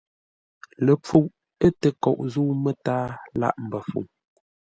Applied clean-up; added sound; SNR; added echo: none; none; none; none.